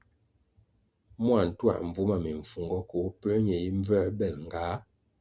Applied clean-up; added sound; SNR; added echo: none; none; none; none.